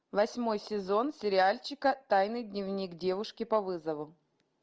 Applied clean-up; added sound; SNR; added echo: none; none; none; none.